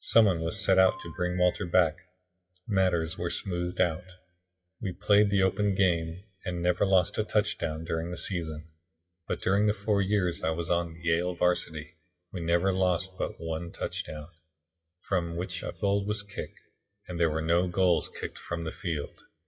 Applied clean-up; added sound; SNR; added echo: classical method WPE with log-MMSE.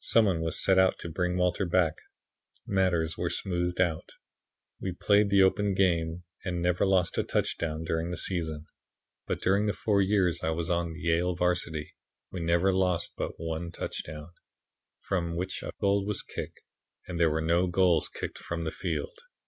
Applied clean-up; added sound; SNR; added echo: none; none; none; none.